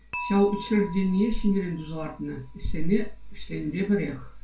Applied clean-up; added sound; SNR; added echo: none; Dishes, pots, and pans / Chink, clink; 17 dB; reverberation time 0.3 s.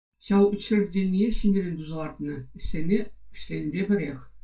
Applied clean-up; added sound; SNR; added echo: neural mask model DeepFilterNet 3.